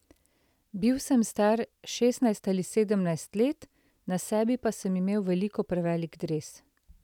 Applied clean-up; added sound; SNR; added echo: none; none; none; none.